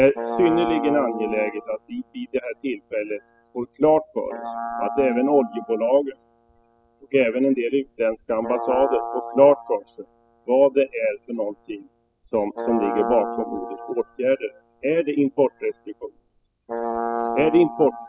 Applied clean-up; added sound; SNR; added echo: classical method spectral subtraction.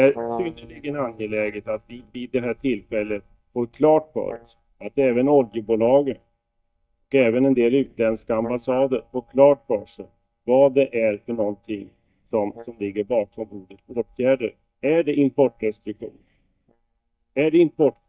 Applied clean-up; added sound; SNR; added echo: neural mask model DeepFilterNet 3.